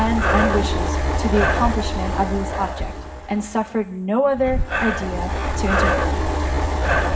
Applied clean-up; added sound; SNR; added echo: none; Breathing; -3 dB; reverberation time 1.5 s.